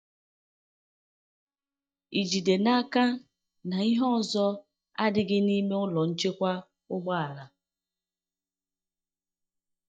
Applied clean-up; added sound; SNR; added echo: neural mask model DeepFilterNet 3.